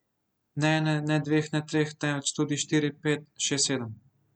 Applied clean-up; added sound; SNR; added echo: none; none; none; none.